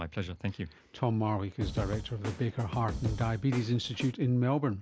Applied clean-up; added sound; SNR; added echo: none; Snare drum / Drum kit; 7 dB; none.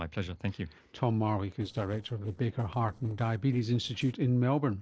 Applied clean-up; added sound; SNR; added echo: neural separator model SepFormer DNS4.